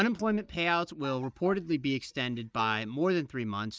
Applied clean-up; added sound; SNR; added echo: neural mask model DeepFilterNet 3.